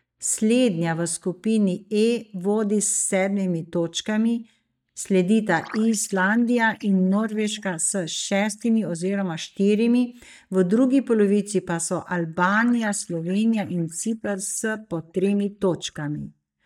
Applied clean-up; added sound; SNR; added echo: neural mask model DeepFilterNet 3.